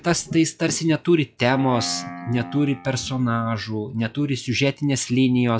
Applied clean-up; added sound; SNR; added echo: classical method log-MMSE.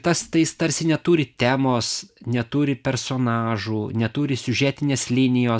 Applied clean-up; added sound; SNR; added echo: none; none; none; none.